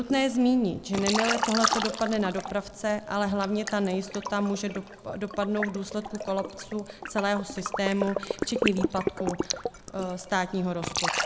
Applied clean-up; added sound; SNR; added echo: none; Liquid; 5 dB; none.